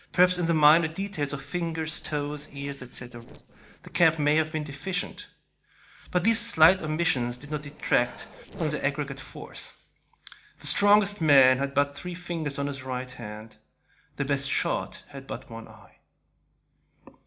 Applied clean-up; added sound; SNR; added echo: neural separator model SepFormer DNS4.